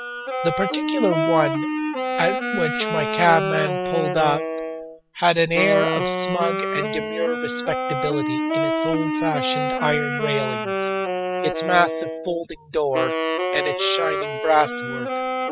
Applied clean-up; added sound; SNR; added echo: classical method spectral subtraction.